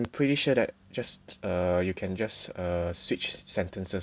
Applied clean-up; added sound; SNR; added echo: none; none; none; none.